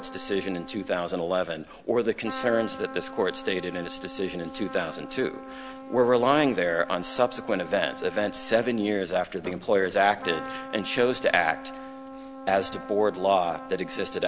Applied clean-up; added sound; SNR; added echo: none; Trumpet; 14 dB; none.